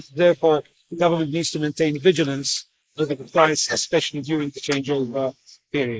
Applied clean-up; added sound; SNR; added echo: neural mask model Resemble Enhance denoiser.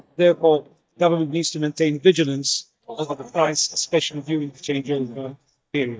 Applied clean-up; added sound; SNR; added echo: neural mask model DeepFilterNet 3.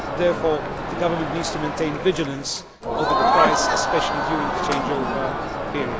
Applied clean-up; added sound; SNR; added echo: none; Crowd; -2 dB; none.